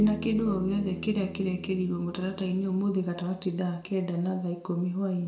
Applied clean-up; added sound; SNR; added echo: none; Bass guitar; 13 dB; reverberation time 0.7 s.